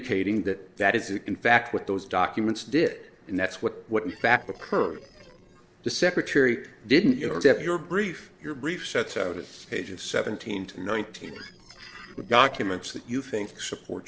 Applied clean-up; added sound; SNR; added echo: neural separator model SepFormer DNS4.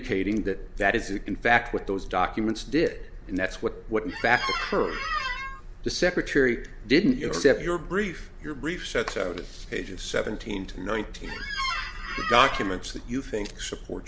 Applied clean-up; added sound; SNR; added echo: none; Squeak; 5 dB; none.